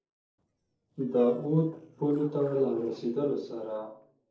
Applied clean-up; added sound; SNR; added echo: neural separator model SepFormer DNS4.